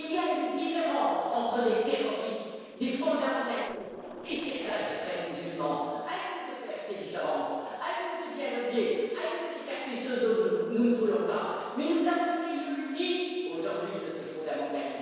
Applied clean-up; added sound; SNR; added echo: neural separator model SepFormer DNS4.